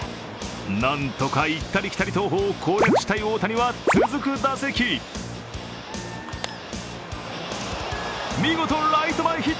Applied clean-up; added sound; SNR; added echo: none; none; none; none.